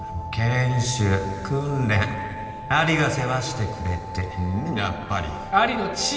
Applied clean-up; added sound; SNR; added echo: none; Bowed string instrument; 19 dB; reverberation time 2.9 s.